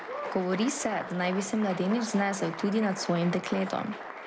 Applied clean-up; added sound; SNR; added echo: none; Applause; 9 dB; none.